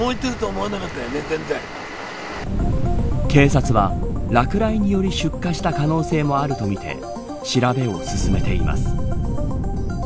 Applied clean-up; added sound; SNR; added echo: none; Fire; 2 dB; none.